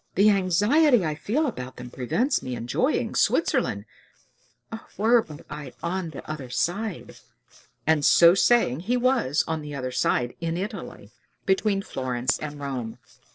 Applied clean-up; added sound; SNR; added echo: neural separator model SepFormer DNS4.